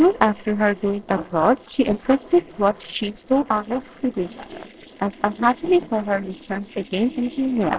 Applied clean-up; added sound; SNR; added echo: neural separator model SepFormer DNS4.